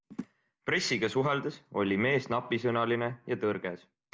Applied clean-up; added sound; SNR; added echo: none; none; none; none.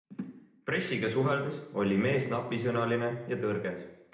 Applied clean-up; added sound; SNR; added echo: none; none; none; reverberation time 0.8 s.